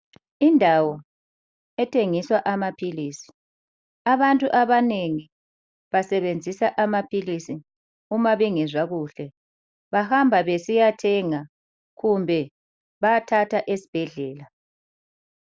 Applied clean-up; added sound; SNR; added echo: none; none; none; none.